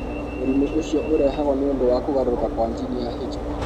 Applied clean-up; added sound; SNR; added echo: none; Alarm / Engine / Train; 5 dB; none.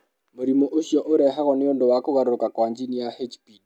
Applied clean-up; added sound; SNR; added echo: none; none; none; none.